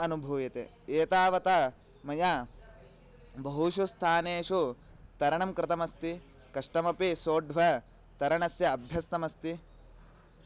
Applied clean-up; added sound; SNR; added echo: none; none; none; none.